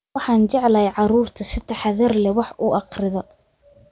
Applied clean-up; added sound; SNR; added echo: none; none; none; none.